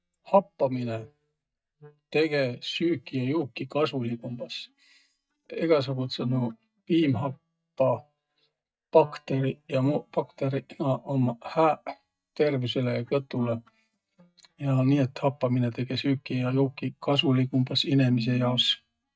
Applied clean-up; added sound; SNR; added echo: neural mask model DeepFilterNet 3.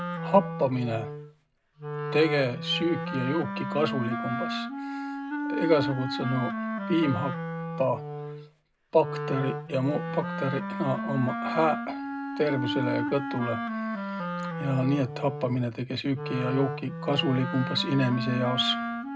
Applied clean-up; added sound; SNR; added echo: none; Wind instrument, woodwind instrument; 4 dB; reverberation time 0.2 s.